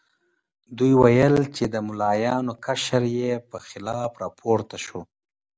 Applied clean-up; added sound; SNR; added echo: none; none; none; none.